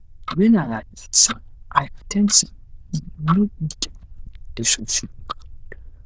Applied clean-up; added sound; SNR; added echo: neural diffusion model UNIVERSE++.